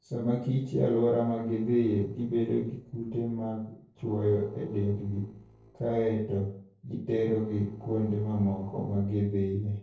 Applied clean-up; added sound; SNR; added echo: neural separator model SepFormer DNS4.